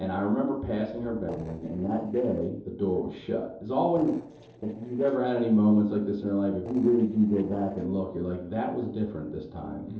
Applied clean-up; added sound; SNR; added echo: neural separator model SepFormer DNS4.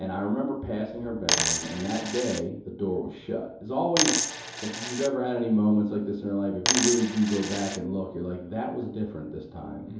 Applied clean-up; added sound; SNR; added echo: none; Coin (dropping); 0 dB; reverberation time 2.8 s.